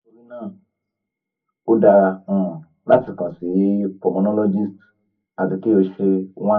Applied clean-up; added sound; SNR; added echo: none; none; none; reverberation time 0.3 s.